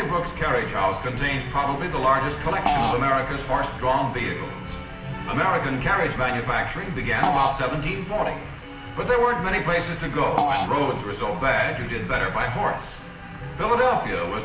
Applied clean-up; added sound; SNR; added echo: none; Fart; 5 dB; reverberation time 0.8 s.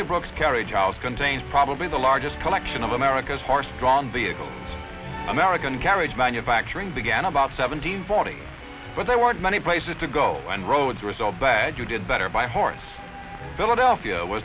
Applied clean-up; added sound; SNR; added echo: none; none; none; none.